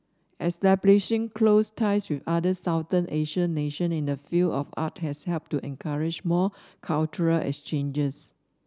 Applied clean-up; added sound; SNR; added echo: none; none; none; none.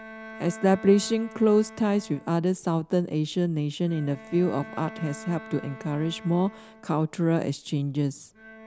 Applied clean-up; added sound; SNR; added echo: none; Bowed string instrument; 19 dB; none.